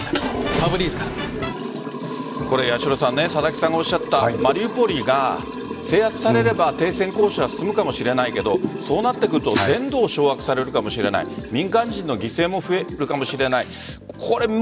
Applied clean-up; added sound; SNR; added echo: none; Liquid; 8 dB; none.